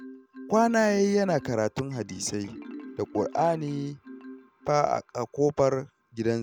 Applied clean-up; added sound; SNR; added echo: none; Marimba, xylophone; 18 dB; none.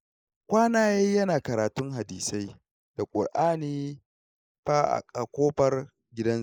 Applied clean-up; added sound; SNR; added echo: neural mask model Resemble Enhance denoiser.